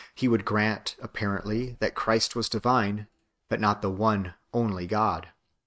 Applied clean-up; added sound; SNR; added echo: neural mask model RNNoise.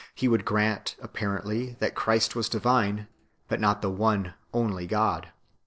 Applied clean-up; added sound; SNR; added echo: neural separator model SepFormer DNS4.